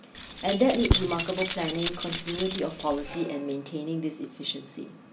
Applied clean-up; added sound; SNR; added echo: none; Keys jangling; -3 dB; none.